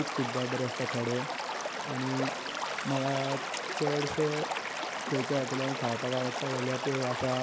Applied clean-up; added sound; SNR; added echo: none; Stream / Liquid; 2 dB; none.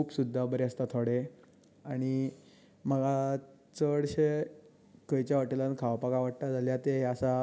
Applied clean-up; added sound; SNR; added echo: none; none; none; none.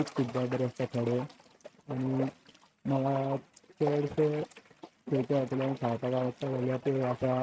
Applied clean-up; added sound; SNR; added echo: neural mask model RNNoise.